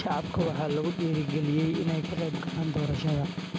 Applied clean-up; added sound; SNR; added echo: none; Snare drum; 5 dB; none.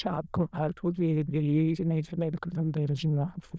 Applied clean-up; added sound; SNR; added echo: neural diffusion model UNIVERSE++.